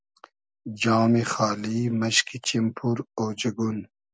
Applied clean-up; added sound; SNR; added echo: none; none; none; none.